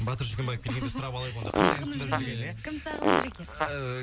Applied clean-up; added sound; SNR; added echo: none; Fart; -2 dB; none.